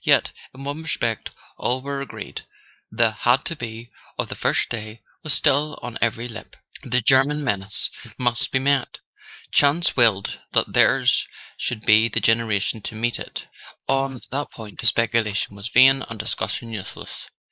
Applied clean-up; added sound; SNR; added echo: neural mask model Resemble Enhance denoiser.